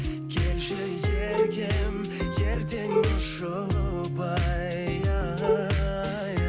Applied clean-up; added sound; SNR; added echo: none; Bowed string instrument; 4 dB; none.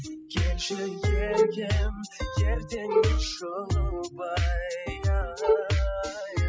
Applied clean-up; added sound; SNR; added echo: classical method spectral subtraction.